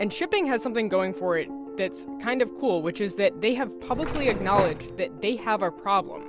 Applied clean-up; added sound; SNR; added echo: none; Mechanisms; 5 dB; none.